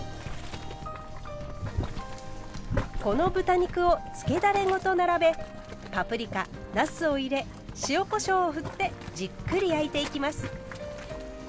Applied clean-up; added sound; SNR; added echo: none; Boiling; 8 dB; none.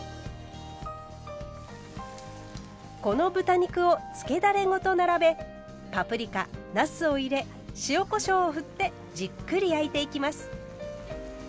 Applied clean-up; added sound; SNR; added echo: none; none; none; none.